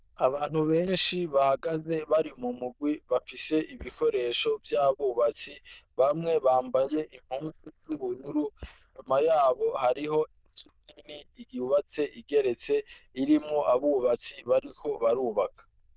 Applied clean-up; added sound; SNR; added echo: neural diffusion model UNIVERSE++.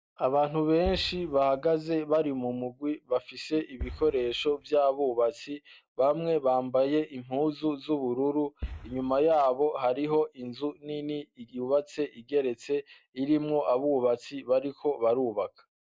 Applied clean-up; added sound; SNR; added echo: none; Boom; 14 dB; none.